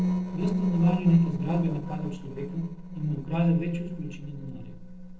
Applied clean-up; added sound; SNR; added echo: neural separator model SepFormer DNS4.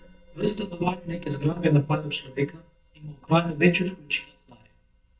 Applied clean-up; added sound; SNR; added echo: neural mask model DeepFilterNet 3.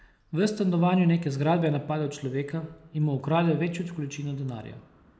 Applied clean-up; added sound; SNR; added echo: none; none; none; none.